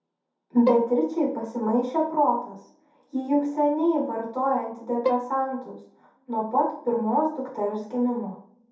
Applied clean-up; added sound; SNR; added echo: none; Bowed string instrument; 10 dB; reverberation time 0.6 s.